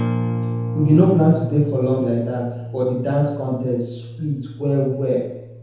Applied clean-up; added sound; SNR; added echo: none; Acoustic guitar; 7 dB; reverberation time 0.9 s.